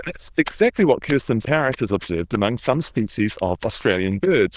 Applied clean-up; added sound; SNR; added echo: neural diffusion model UNIVERSE++.